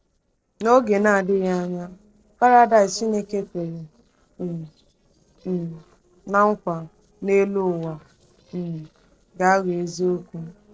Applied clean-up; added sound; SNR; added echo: neural separator model SepFormer DNS4.